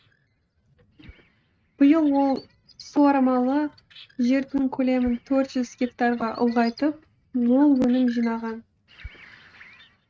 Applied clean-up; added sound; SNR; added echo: neural mask model RNNoise.